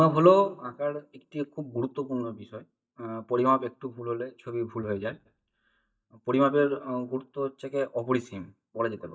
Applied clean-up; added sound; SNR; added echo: neural mask model DeepFilterNet 3.